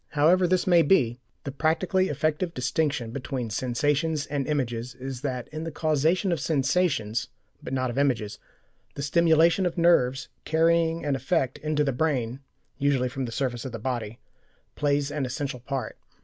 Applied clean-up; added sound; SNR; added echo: none; none; none; none.